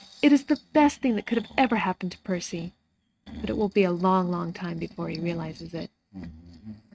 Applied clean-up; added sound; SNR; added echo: neural mask model RNNoise.